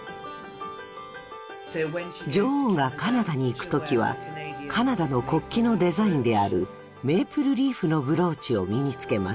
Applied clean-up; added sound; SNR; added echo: none; none; none; none.